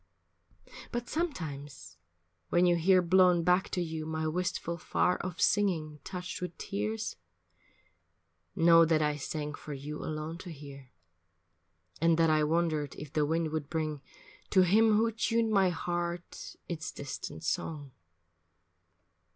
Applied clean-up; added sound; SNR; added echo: none; none; none; none.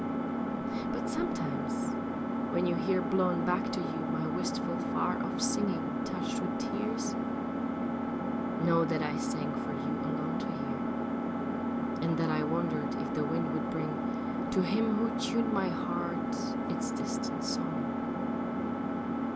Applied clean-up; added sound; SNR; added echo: none; Engine; -4 dB; none.